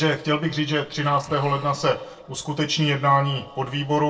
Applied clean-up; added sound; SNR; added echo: neural separator model SepFormer DNS4.